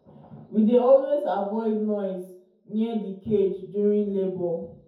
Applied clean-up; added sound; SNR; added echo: none; none; none; reverberation time 0.6 s.